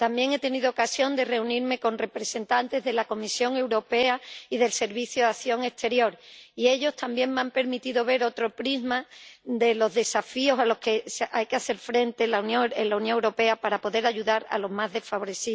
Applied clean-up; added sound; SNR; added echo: none; none; none; none.